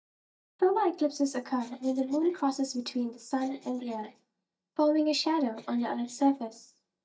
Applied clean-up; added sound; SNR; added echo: neural mask model DeepFilterNet 3.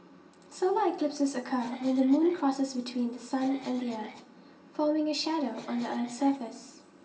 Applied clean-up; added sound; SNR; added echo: none; Cough; 19 dB; reverberation time 1.3 s.